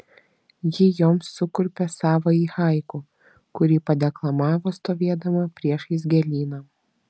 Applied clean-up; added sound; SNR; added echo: none; none; none; none.